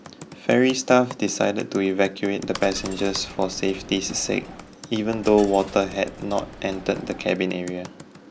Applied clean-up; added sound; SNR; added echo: none; Coin (dropping) + Computer keyboard; 17 dB; none.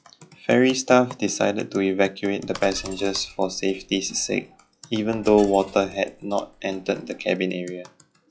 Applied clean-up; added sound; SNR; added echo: classical method log-MMSE.